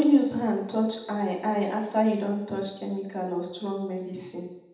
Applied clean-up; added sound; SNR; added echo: none; none; none; reverberation time 0.8 s.